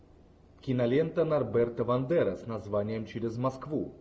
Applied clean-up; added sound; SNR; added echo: none; none; none; none.